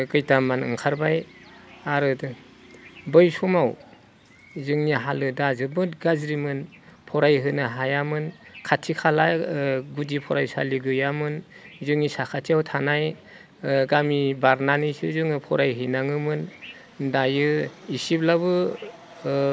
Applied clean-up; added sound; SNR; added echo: none; none; none; none.